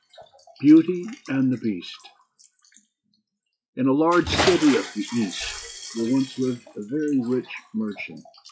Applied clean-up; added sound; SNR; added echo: classical method log-MMSE.